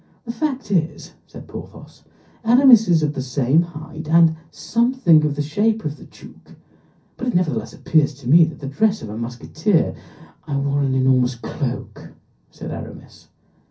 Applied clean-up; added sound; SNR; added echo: none; none; none; reverberation time 0.3 s.